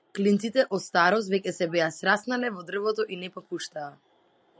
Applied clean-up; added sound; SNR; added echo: none; none; none; none.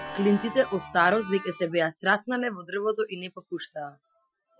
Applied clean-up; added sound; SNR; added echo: classical method Wiener filter.